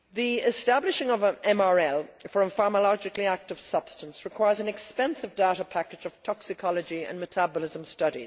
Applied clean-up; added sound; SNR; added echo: none; none; none; none.